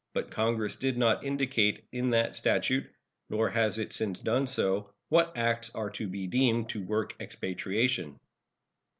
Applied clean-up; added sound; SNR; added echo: none; none; none; none.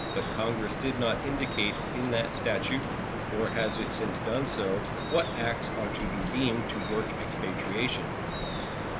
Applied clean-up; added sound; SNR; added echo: none; Drip; 1 dB; none.